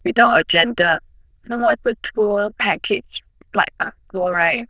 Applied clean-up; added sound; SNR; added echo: neural diffusion model UNIVERSE++.